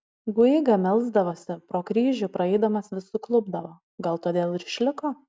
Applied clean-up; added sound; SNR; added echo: none; none; none; none.